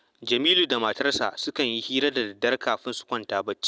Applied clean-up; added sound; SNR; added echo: none; none; none; none.